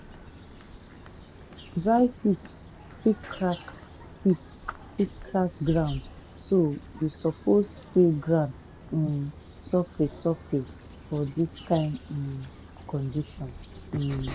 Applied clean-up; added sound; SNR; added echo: none; Bird vocalization, bird call, bird song; 15 dB; none.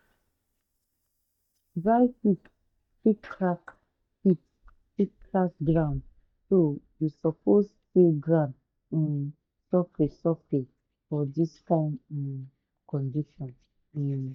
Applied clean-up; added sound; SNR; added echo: neural mask model DeepFilterNet 3.